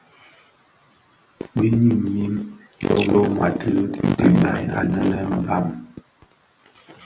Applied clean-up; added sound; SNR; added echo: none; none; none; none.